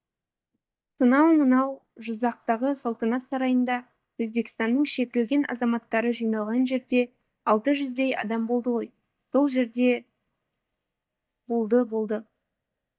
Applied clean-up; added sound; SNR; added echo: neural mask model DeepFilterNet 3.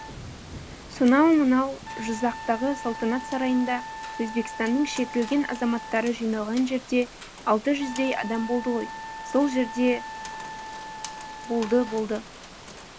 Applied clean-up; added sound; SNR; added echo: none; Rain + Wind instrument, woodwind instrument; 12 dB; none.